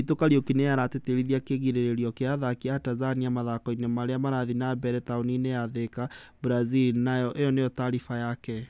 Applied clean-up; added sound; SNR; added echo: none; none; none; none.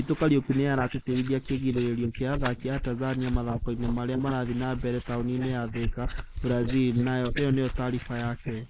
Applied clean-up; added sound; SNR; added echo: neural mask model Resemble Enhance denoiser.